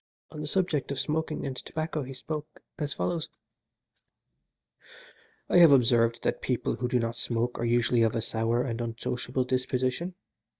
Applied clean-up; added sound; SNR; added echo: neural mask model DeepFilterNet 3.